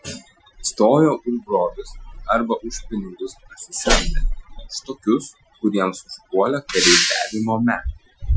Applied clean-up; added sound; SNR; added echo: classical method Wiener filter.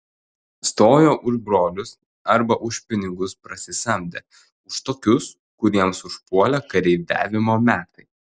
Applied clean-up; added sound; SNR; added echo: none; none; none; none.